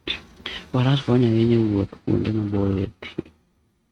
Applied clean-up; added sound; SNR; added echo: neural mask model RNNoise.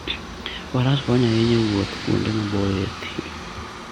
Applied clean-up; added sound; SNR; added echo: none; Aircraft; 10 dB; none.